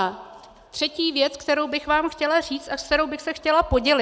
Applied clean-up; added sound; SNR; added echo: none; none; none; none.